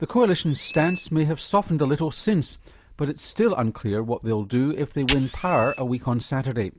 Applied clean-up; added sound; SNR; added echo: none; Fire + Chirp, tweet; 15 dB; none.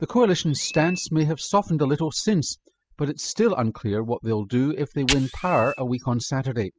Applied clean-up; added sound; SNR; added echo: classical method spectral subtraction.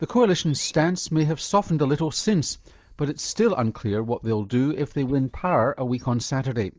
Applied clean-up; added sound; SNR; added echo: neural mask model DeepFilterNet 3.